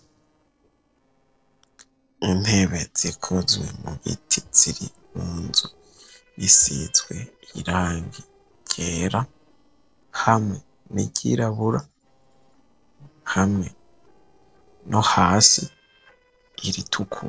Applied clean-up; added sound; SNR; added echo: neural separator model SepFormer DNS4.